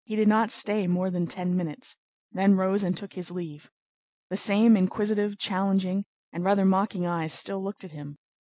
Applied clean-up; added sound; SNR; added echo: none; none; none; none.